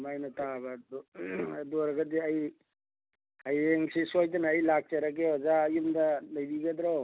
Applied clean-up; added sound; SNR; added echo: none; none; none; none.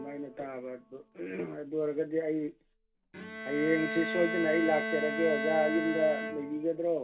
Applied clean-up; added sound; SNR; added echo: none; Bowed string instrument; 6 dB; reverberation time 0.2 s.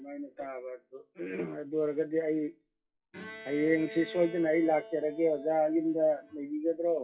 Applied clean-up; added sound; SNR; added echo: classical method WPE with log-MMSE.